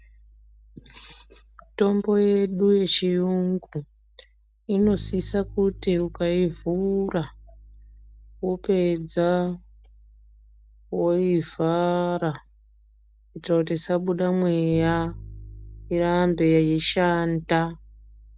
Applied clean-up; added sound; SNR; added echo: none; Bass guitar; 20 dB; none.